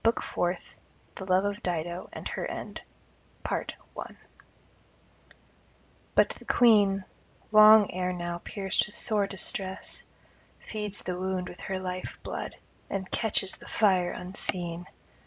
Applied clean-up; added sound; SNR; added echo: none; none; none; none.